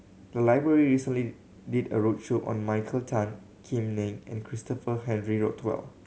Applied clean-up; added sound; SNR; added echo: none; none; none; none.